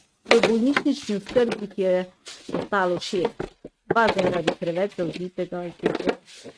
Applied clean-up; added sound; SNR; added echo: neural mask model RNNoise.